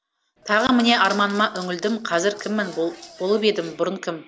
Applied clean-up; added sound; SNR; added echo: none; Applause / Clapping; 18 dB; none.